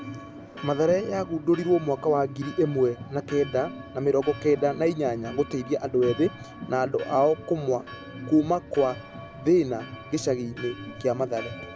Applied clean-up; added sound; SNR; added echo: none; Church bell; 19 dB; none.